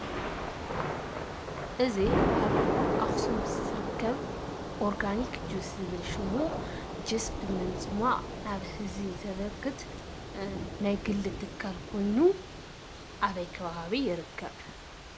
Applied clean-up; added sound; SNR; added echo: none; Thunder / Rain; 1 dB; none.